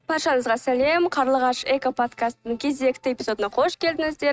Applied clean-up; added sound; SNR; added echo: neural mask model RNNoise.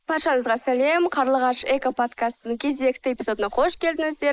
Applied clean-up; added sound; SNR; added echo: neural mask model Resemble Enhance denoiser.